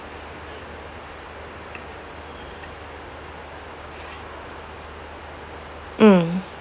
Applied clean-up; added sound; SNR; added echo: none; none; none; none.